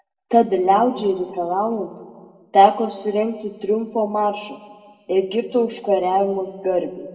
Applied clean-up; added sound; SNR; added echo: none; none; none; reverberation time 1.3 s.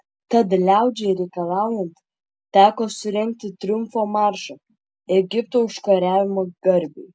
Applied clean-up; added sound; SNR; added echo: none; none; none; none.